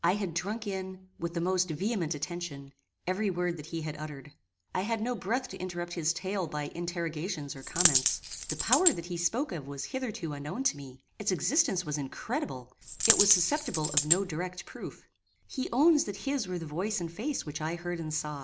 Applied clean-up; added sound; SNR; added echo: none; Coin (dropping); -3 dB; none.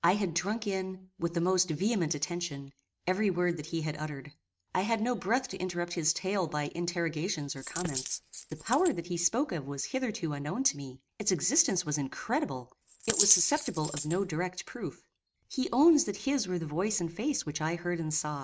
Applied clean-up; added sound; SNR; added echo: neural mask model RNNoise.